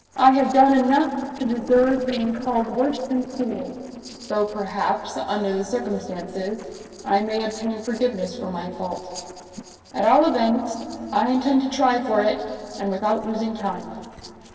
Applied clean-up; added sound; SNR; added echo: neural separator model SepFormer DNS4.